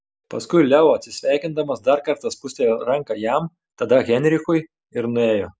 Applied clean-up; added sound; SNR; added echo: none; none; none; none.